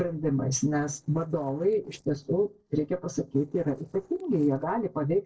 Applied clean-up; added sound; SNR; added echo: neural separator model SepFormer DNS4.